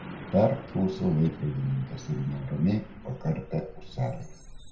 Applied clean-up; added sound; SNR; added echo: none; Truck; 13 dB; reverberation time 0.4 s.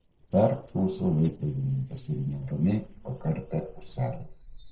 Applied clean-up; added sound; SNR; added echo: neural separator model SepFormer DNS4.